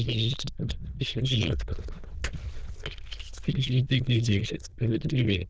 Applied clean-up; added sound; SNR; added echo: neural diffusion model UNIVERSE++.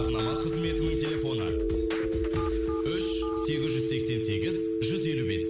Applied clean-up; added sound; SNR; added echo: none; Telephone; -4 dB; none.